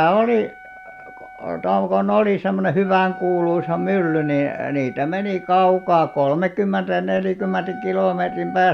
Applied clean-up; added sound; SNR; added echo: none; Wind instrument, woodwind instrument; 17 dB; none.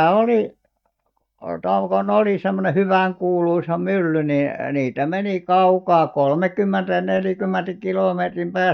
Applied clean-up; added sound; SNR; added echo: neural mask model DeepFilterNet 3.